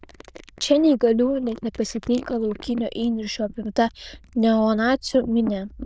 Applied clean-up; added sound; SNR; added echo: neural diffusion model UNIVERSE++.